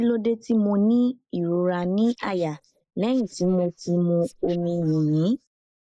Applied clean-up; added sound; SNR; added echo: neural mask model Resemble Enhance denoiser.